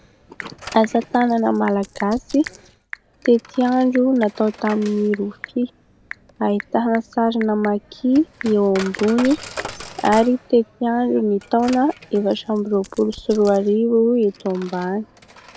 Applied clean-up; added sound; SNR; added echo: none; Telephone / Typing + Coin (dropping); 17 dB; none.